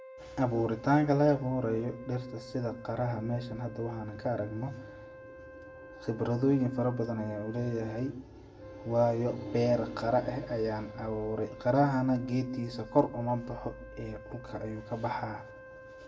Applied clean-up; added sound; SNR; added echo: none; Wind instrument, woodwind instrument; 17 dB; reverberation time 0.6 s.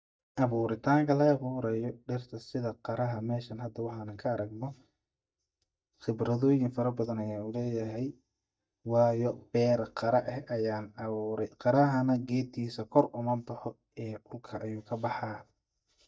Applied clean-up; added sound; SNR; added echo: neural mask model DeepFilterNet 3.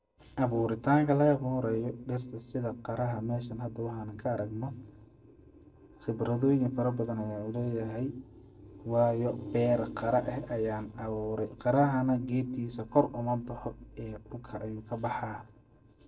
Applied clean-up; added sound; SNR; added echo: neural separator model SepFormer DNS4.